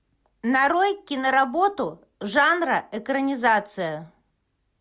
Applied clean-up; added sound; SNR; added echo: none; none; none; none.